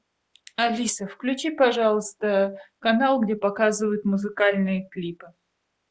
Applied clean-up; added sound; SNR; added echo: none; none; none; none.